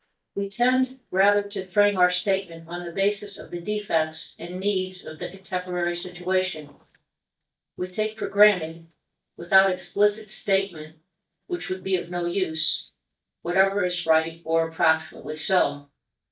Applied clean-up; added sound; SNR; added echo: neural mask model DeepFilterNet 3.